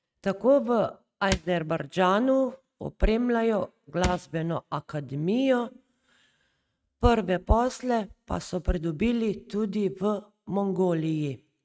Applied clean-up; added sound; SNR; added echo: neural mask model RNNoise.